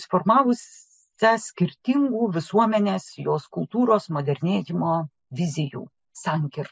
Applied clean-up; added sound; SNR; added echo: none; none; none; none.